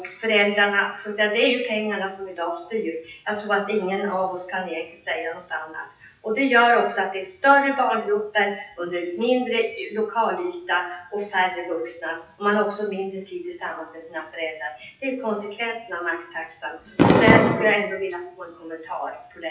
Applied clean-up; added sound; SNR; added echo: classical method WPE with log-MMSE.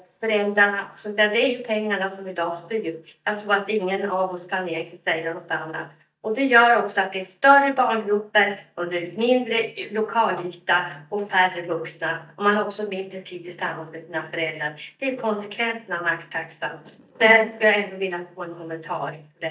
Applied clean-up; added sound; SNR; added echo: neural mask model DeepFilterNet 3.